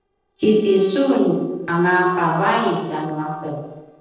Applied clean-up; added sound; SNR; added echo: neural separator model SepFormer DNS4.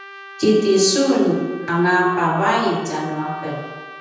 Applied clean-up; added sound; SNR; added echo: none; Trumpet; 19 dB; reverberation time 1.1 s.